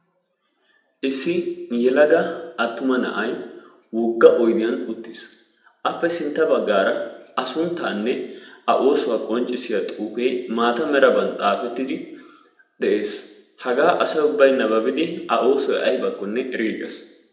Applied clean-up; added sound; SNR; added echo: none; none; none; reverberation time 0.8 s.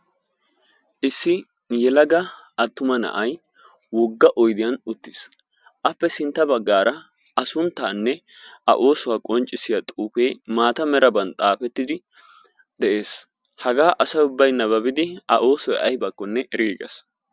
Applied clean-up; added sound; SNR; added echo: none; none; none; none.